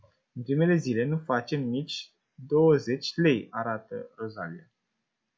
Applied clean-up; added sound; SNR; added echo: none; none; none; none.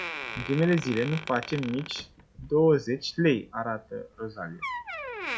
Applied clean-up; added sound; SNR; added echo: none; Door; 11 dB; none.